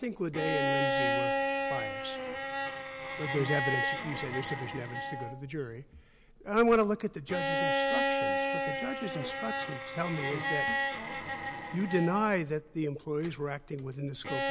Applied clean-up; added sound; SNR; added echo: none; Bowed string instrument; 0 dB; none.